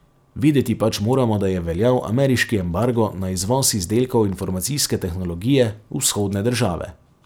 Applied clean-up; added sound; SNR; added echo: none; none; none; none.